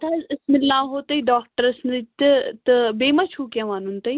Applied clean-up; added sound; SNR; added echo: none; none; none; none.